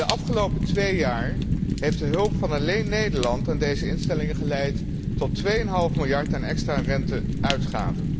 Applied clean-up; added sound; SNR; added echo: none; Fire; -2 dB; none.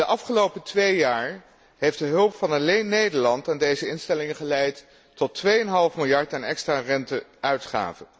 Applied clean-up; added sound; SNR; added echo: none; none; none; none.